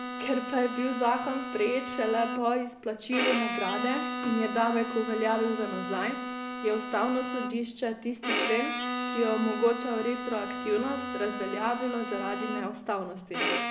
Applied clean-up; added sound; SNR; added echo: none; Bowed string instrument; 4 dB; none.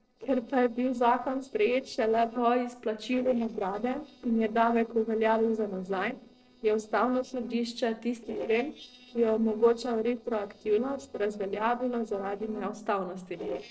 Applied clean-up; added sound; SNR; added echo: neural separator model SepFormer DNS4.